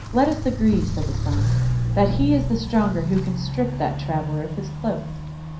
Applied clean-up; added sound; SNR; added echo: none; Walk, footsteps; 2 dB; reverberation time 0.6 s.